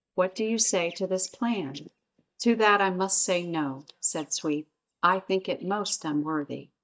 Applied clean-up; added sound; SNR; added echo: neural mask model DeepFilterNet 3.